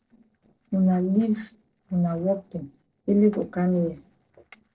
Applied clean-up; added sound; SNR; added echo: neural separator model SepFormer DNS4.